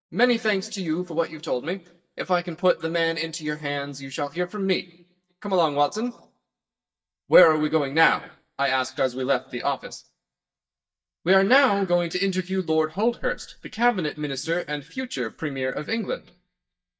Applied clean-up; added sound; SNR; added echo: neural mask model DeepFilterNet 3.